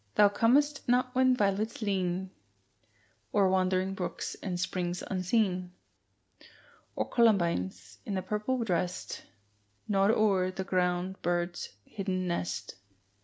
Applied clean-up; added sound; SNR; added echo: none; none; none; none.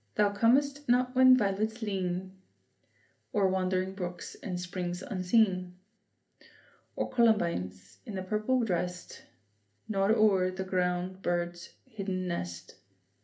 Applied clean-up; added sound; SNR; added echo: none; none; none; reverberation time 0.3 s.